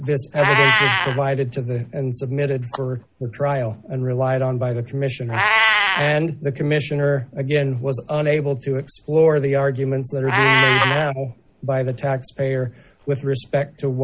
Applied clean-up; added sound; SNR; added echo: none; Meow; 4 dB; none.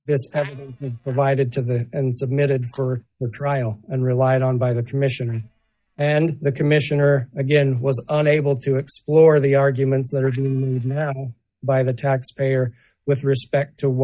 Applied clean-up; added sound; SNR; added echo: neural mask model DeepFilterNet 3.